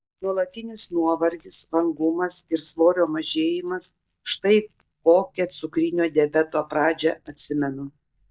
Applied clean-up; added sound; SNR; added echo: neural mask model DeepFilterNet 3.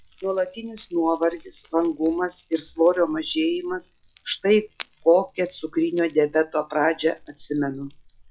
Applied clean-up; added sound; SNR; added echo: classical method log-MMSE.